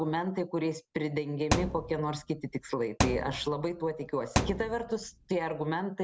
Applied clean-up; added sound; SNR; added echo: none; Thump, thud; 3 dB; none.